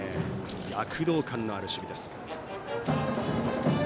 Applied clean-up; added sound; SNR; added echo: none; Glass + Telephone; 19 dB; none.